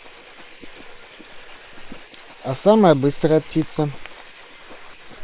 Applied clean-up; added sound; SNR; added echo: neural separator model SepFormer WHAM!.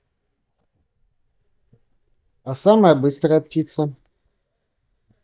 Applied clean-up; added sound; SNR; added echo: neural mask model DeepFilterNet 3.